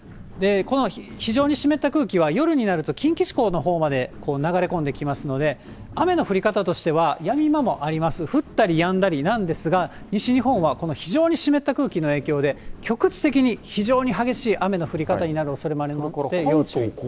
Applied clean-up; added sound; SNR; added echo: none; Walk, footsteps; 19 dB; none.